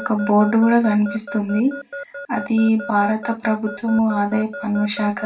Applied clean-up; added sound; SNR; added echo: none; Alarm / Keyboard (musical); 14 dB; reverberation time 0.2 s.